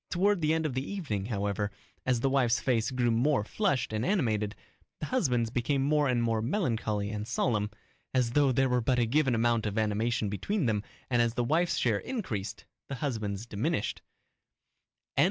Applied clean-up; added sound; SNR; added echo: none; none; none; none.